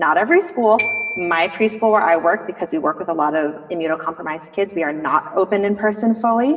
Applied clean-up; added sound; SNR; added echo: none; Glockenspiel; 12 dB; reverberation time 2.4 s.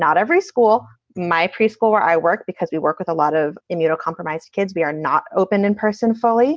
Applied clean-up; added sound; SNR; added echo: none; none; none; none.